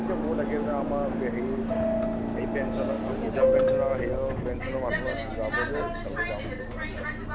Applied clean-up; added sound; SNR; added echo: none; Subway, metro, underground; -4 dB; none.